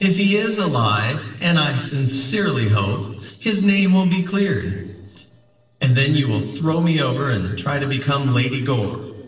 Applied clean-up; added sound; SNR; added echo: neural separator model SepFormer DNS4.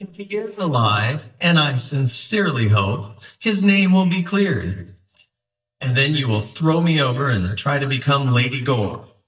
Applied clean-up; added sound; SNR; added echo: neural mask model DeepFilterNet 3.